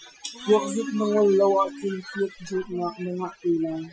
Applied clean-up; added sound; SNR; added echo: classical method Wiener filter.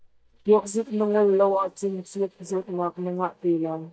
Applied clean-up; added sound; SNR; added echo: neural mask model DeepFilterNet 3.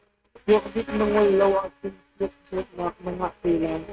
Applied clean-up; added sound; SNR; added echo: neural mask model RNNoise.